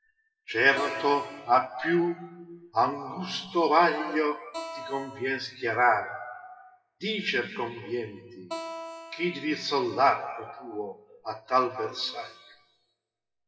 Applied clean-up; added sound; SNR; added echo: classical method WPE with log-MMSE.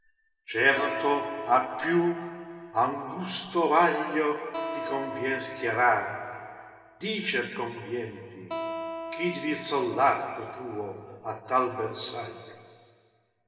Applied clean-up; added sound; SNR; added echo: none; Acoustic guitar; 11 dB; reverberation time 2.6 s.